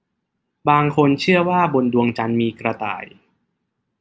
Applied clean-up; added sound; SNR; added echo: none; none; none; none.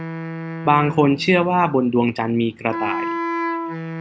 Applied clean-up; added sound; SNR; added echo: none; Wind instrument, woodwind instrument; 8 dB; none.